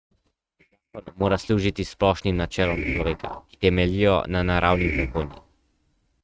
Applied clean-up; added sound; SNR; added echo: neural mask model RNNoise.